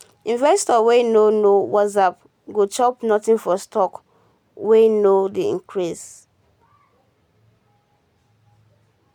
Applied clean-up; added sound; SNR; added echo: none; none; none; none.